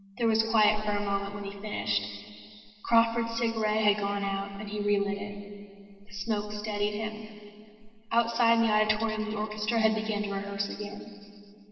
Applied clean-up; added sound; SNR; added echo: none; Marimba, xylophone / Wood; 17 dB; reverberation time 2.3 s.